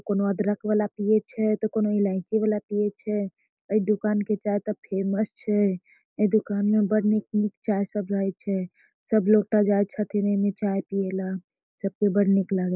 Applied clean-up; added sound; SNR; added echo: none; none; none; none.